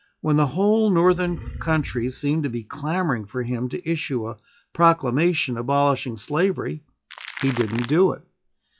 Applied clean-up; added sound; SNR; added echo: classical method log-MMSE.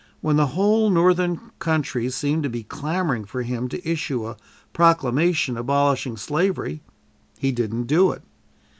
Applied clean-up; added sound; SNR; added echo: none; none; none; none.